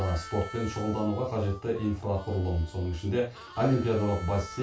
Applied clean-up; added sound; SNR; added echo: none; Harmonica; 16 dB; reverberation time 0.2 s.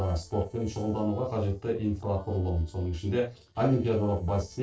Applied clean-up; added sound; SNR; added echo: neural separator model SepFormer DNS4.